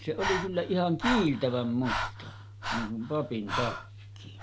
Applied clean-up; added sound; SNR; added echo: none; Breathing; 5 dB; none.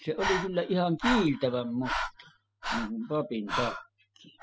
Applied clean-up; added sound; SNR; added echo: classical method spectral subtraction.